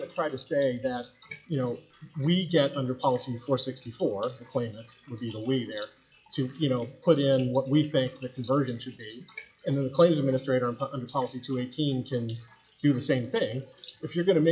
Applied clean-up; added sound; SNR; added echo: classical method log-MMSE.